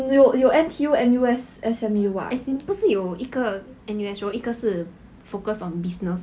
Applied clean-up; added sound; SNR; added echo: none; none; none; none.